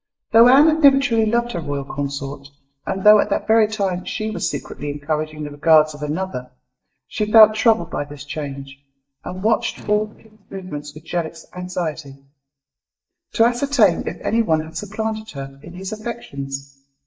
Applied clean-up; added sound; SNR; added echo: neural mask model DeepFilterNet 3.